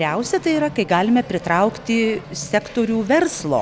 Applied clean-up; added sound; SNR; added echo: none; none; none; none.